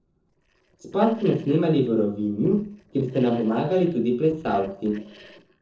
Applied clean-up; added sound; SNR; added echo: neural separator model SepFormer DNS4.